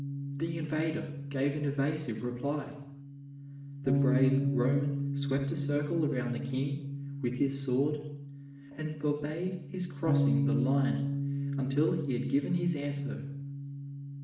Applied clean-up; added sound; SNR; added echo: none; Bass guitar; 0 dB; reverberation time 0.8 s.